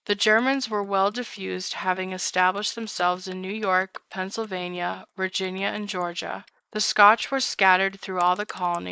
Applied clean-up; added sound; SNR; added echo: neural mask model Resemble Enhance denoiser.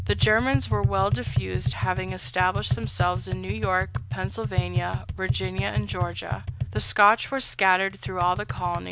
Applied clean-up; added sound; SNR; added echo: none; Tap; 2 dB; none.